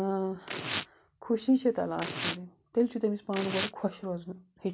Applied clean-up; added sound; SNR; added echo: none; Tearing; 8 dB; none.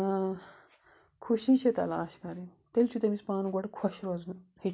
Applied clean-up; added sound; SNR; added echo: none; none; none; none.